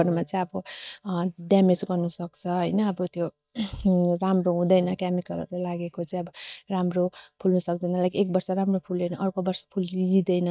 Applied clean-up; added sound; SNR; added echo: neural mask model DeepFilterNet 3.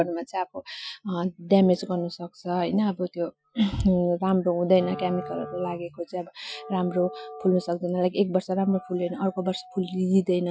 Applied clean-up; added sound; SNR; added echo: classical method Wiener filter.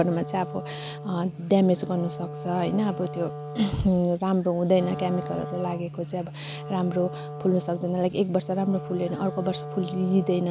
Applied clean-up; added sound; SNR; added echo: none; Wind instrument, woodwind instrument; 11 dB; none.